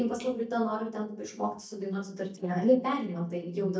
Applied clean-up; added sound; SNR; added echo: neural mask model DeepFilterNet 3.